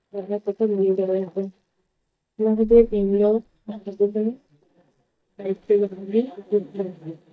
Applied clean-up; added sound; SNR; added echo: neural mask model DeepFilterNet 3.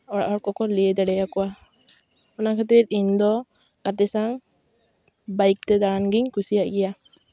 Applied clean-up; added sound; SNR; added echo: none; none; none; none.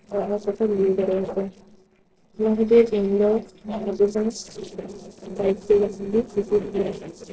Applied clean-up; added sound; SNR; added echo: neural separator model SepFormer DNS4.